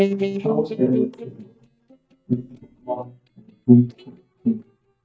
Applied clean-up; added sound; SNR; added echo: neural mask model DeepFilterNet 3.